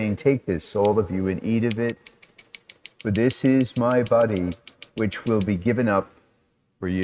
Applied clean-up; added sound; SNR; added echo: neural mask model RNNoise.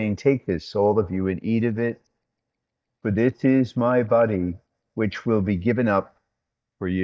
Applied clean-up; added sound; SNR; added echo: neural mask model DeepFilterNet 3.